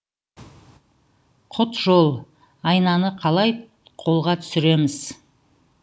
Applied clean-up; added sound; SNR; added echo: none; none; none; none.